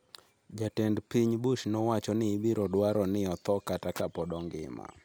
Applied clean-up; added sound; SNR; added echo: none; none; none; none.